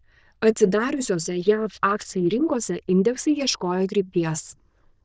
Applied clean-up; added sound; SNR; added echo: neural diffusion model UNIVERSE++.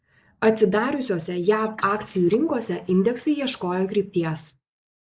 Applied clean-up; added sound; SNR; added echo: neural mask model Resemble Enhance denoiser.